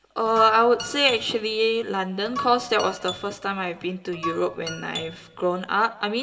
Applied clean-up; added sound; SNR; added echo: none; Guitar; 13 dB; reverberation time 1.5 s.